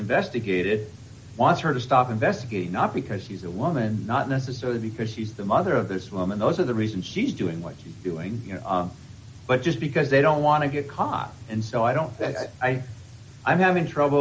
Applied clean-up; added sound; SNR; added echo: none; none; none; none.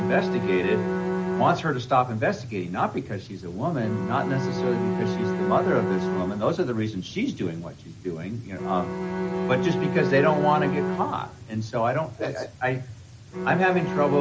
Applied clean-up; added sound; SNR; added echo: none; Bowed string instrument; 3 dB; none.